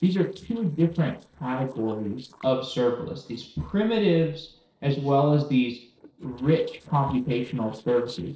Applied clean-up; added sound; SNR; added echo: neural separator model SepFormer DNS4.